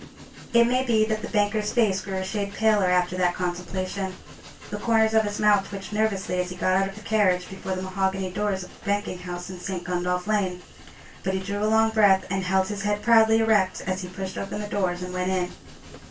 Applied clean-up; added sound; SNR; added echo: none; Train; 19 dB; reverberation time 0.2 s.